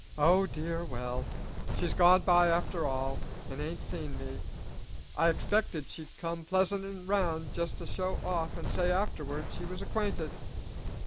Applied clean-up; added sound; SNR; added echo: none; Wind; 3 dB; none.